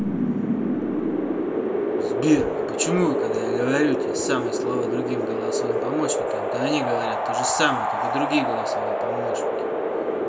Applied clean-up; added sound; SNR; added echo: none; Wind; -3 dB; reverberation time 1.4 s.